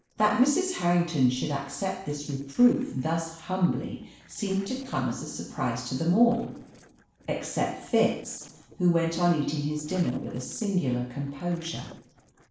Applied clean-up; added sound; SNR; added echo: neural separator model SepFormer DNS4.